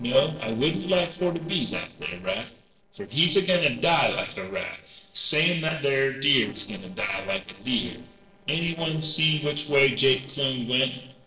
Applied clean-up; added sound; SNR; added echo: neural separator model SepFormer DNS4.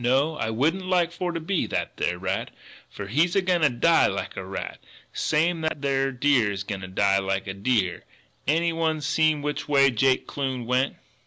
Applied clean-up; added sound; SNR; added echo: none; none; none; none.